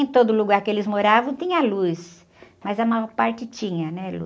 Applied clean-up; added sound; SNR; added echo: none; none; none; none.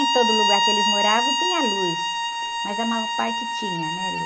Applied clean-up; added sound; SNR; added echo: none; Bowed string instrument; -4 dB; none.